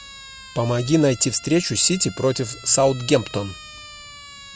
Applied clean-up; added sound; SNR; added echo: none; Siren; 18 dB; none.